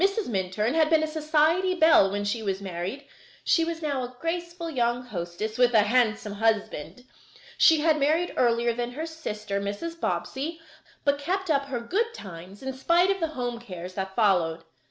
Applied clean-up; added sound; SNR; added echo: none; none; none; none.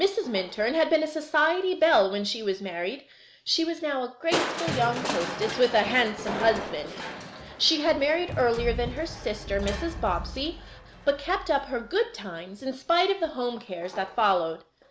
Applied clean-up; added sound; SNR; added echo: none; Crushing; 10 dB; none.